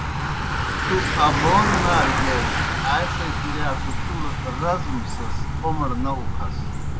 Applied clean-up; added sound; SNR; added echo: none; Bicycle; -3 dB; none.